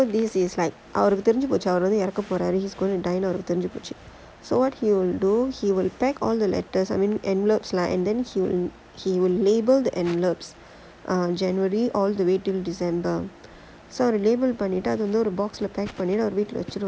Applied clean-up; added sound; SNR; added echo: none; none; none; none.